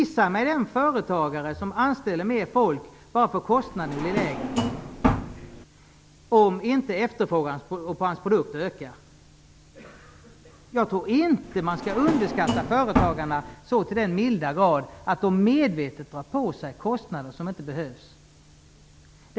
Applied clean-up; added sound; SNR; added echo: none; Drawer open or close; 2 dB; none.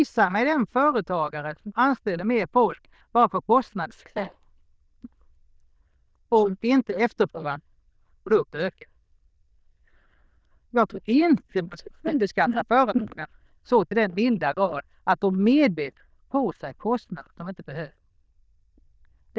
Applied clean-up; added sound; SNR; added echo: neural diffusion model UNIVERSE++.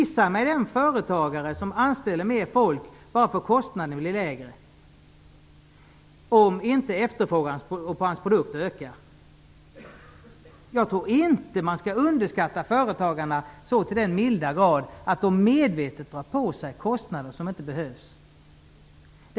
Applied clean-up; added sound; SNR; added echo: none; none; none; none.